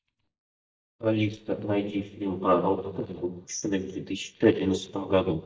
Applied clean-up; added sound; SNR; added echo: neural mask model DeepFilterNet 3.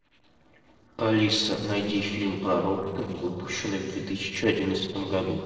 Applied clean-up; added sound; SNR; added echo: neural separator model SepFormer DNS4.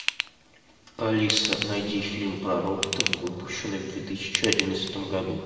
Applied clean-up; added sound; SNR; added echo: none; Ratchet, pawl / Tools; 5 dB; reverberation time 2.4 s.